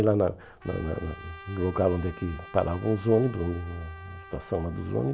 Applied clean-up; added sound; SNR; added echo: none; Trumpet; 19 dB; none.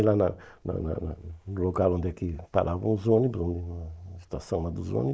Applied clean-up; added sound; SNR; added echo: neural mask model Resemble Enhance denoiser.